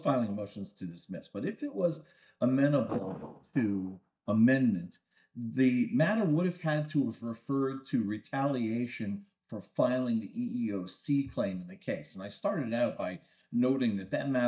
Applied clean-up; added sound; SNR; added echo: neural mask model DeepFilterNet 3.